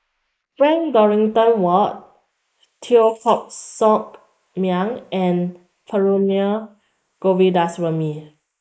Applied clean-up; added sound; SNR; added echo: neural mask model Resemble Enhance denoiser.